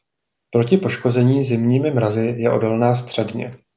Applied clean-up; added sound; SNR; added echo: none; none; none; none.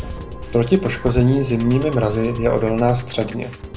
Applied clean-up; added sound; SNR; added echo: none; Musical instrument; 11 dB; none.